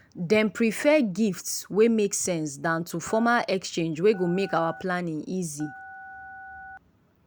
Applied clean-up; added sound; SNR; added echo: none; Telephone; 19 dB; none.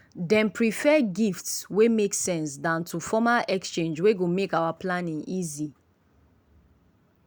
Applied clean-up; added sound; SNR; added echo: none; none; none; none.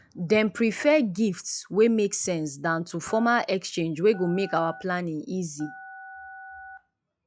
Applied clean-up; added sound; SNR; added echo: classical method log-MMSE.